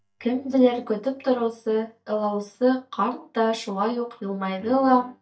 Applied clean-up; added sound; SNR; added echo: neural mask model DeepFilterNet 3.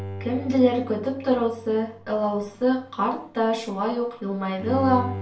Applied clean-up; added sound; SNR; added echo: none; Bowed string instrument; 13 dB; reverberation time 0.4 s.